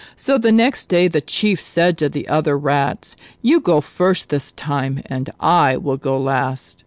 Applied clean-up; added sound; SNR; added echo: none; none; none; none.